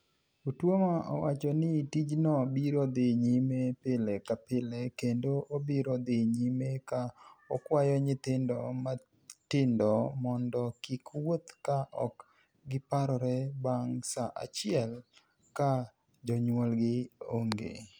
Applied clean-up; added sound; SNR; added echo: none; none; none; none.